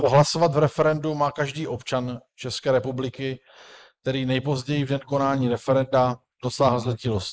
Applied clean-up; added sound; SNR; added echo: neural mask model Resemble Enhance denoiser.